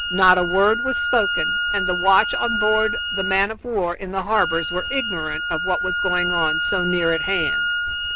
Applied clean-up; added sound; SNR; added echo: none; Wind instrument, woodwind instrument; 2 dB; none.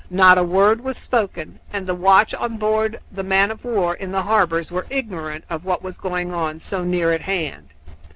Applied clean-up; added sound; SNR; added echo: none; none; none; none.